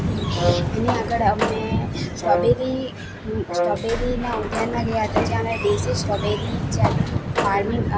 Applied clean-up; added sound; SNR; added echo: none; Sliding door + Brass instrument; 2 dB; none.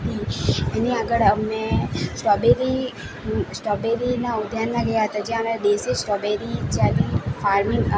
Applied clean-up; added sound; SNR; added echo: none; none; none; none.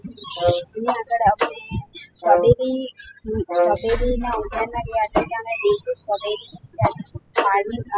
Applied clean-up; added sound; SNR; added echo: classical method spectral subtraction.